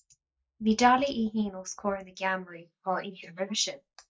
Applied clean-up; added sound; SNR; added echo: neural mask model Resemble Enhance denoiser.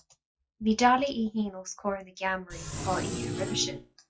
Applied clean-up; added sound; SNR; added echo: classical method log-MMSE.